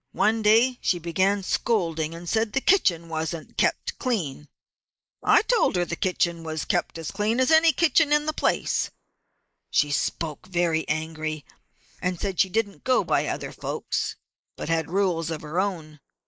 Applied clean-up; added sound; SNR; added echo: neural mask model Resemble Enhance denoiser.